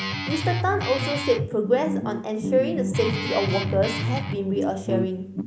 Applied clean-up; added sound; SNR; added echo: none; Guitar; 2 dB; none.